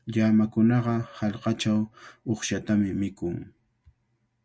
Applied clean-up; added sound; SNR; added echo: none; none; none; none.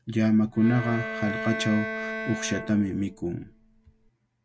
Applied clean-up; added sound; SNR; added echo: none; Bowed string instrument; 8 dB; none.